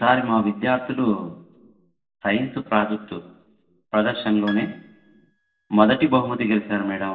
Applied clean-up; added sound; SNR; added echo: none; Piano; 19 dB; reverberation time 0.9 s.